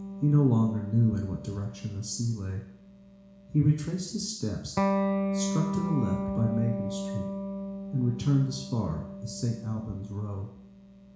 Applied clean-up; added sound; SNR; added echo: none; Electric guitar; 5 dB; reverberation time 0.7 s.